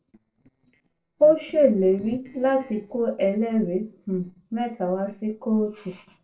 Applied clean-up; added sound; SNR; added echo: neural separator model SepFormer DNS4.